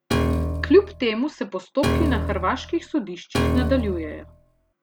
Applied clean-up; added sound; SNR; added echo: none; Piano; 1 dB; none.